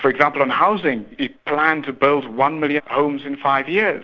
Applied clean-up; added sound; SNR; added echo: none; none; none; none.